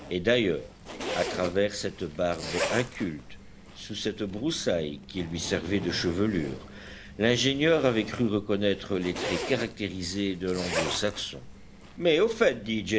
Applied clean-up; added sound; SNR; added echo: none; Zipper (clothing); 10 dB; none.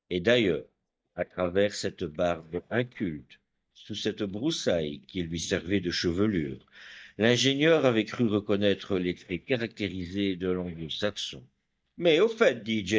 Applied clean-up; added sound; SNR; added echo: neural mask model DeepFilterNet 3.